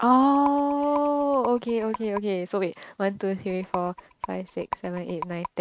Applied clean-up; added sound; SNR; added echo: neural mask model RNNoise.